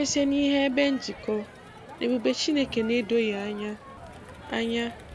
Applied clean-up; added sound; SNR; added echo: none; Crowd; 16 dB; none.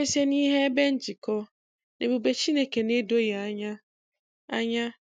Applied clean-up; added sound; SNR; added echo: none; none; none; none.